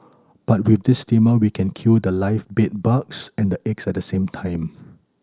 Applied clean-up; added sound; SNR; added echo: none; none; none; none.